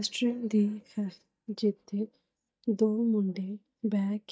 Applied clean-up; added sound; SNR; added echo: neural mask model DeepFilterNet 3.